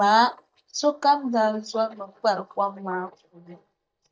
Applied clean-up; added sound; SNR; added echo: neural mask model DeepFilterNet 3.